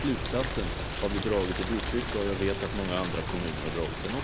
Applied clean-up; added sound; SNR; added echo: none; Rain; 2 dB; none.